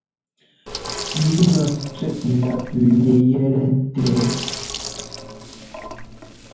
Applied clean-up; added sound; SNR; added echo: none; Sink (filling or washing); 11 dB; reverberation time 0.9 s.